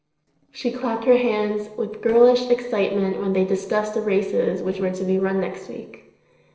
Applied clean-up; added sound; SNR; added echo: neural separator model SepFormer DNS4.